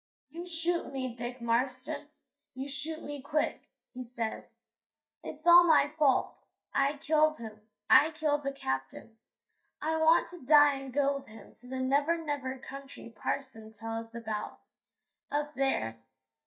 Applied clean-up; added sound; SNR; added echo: neural mask model DeepFilterNet 3.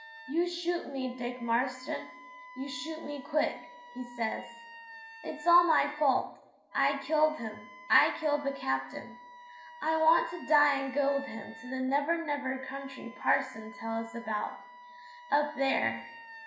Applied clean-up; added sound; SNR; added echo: none; Wind instrument, woodwind instrument; 18 dB; reverberation time 0.8 s.